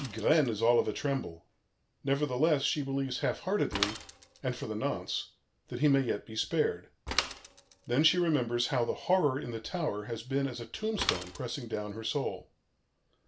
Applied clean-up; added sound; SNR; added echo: none; Mechanisms / Bicycle; 13 dB; none.